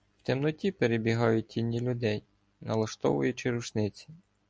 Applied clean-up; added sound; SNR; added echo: none; none; none; none.